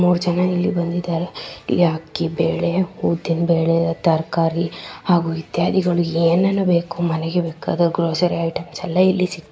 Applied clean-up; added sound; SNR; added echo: none; none; none; none.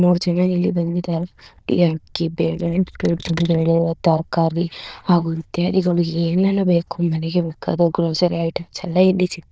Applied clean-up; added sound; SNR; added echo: neural diffusion model UNIVERSE++.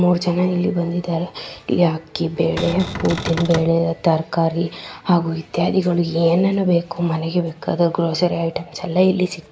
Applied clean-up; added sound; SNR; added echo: none; Cupboard open or close; 8 dB; none.